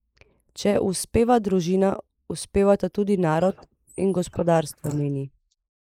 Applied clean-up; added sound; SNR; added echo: neural mask model Resemble Enhance denoiser.